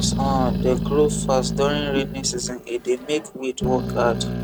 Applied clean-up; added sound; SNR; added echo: none; Growling; 3 dB; none.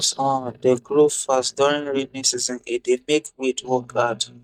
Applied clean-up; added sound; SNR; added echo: neural mask model DeepFilterNet 3.